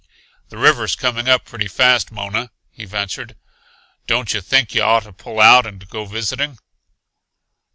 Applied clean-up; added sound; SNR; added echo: none; none; none; none.